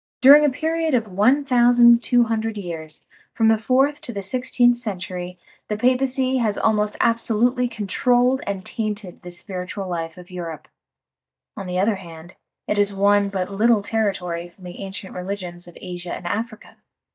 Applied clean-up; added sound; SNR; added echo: neural mask model DeepFilterNet 3.